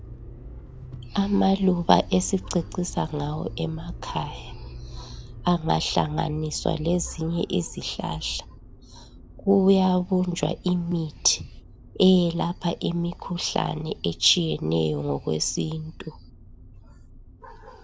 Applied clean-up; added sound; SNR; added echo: none; Motor vehicle (road); 15 dB; none.